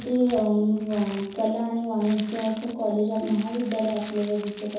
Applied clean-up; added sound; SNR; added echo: none; Crumpling, crinkling; 17 dB; reverberation time 0.9 s.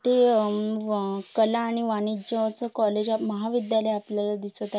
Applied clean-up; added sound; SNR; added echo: none; none; none; none.